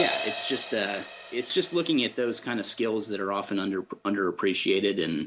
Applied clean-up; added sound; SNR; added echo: none; Crash cymbal; 11 dB; none.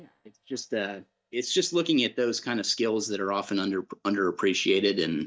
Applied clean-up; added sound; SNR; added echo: neural mask model DeepFilterNet 3.